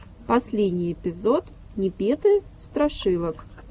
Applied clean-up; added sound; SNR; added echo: none; none; none; none.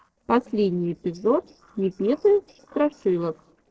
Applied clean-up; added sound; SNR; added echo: neural separator model SepFormer DNS4.